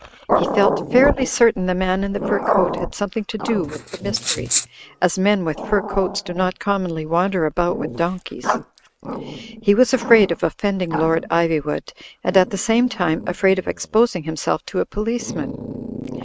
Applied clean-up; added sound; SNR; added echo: neural mask model RNNoise.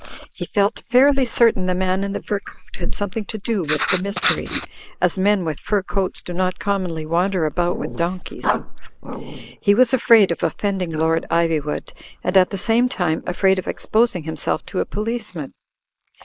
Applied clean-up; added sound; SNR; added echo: neural mask model Resemble Enhance denoiser.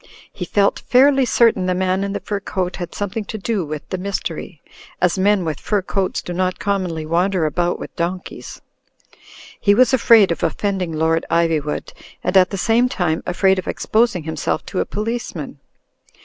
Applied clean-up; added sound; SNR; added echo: none; none; none; none.